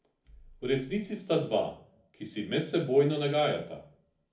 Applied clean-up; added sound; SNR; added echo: none; none; none; reverberation time 0.4 s.